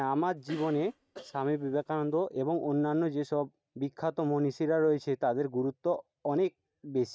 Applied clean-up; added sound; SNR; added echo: neural mask model RNNoise.